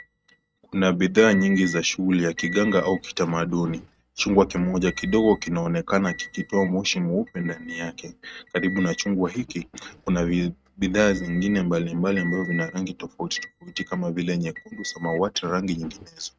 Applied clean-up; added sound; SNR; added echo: neural mask model RNNoise.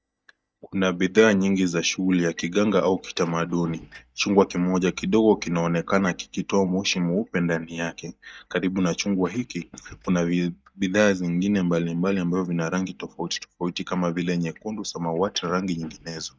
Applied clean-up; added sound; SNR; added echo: neural mask model DeepFilterNet 3.